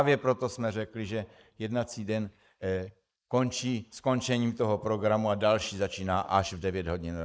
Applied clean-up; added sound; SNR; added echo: neural mask model Resemble Enhance denoiser.